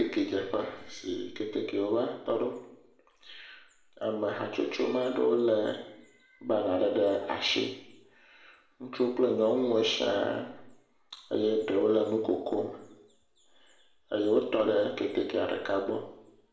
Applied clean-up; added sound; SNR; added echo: none; none; none; reverberation time 0.7 s.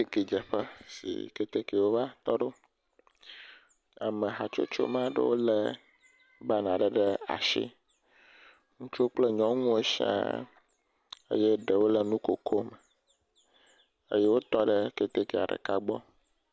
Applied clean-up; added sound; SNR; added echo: none; none; none; none.